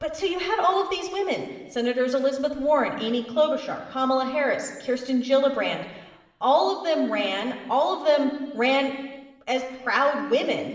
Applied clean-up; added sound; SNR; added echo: none; none; none; reverberation time 1.2 s.